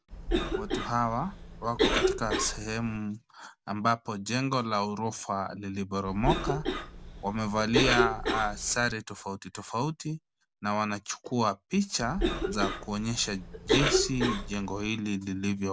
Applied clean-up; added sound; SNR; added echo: none; Cough; 2 dB; none.